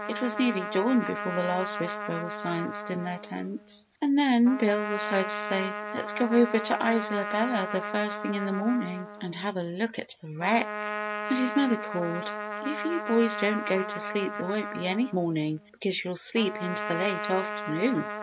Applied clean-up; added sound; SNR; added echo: none; Trumpet; 7 dB; none.